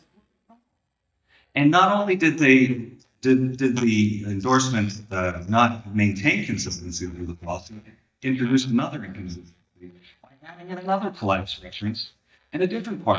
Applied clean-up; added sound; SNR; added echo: neural mask model DeepFilterNet 3.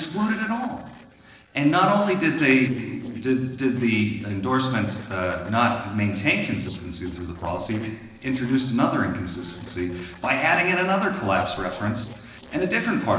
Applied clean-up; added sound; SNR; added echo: neural separator model SepFormer DNS4.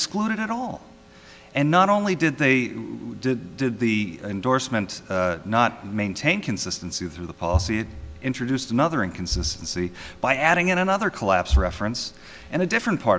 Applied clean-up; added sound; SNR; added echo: none; none; none; none.